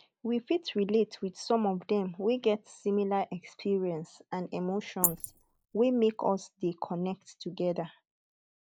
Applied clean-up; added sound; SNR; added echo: neural mask model Resemble Enhance denoiser.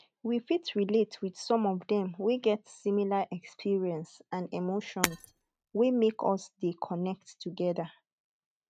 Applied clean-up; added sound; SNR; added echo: neural mask model RNNoise.